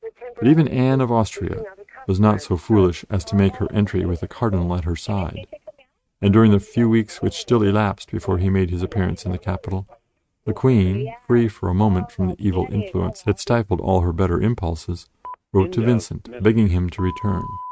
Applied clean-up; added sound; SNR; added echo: neural mask model RNNoise.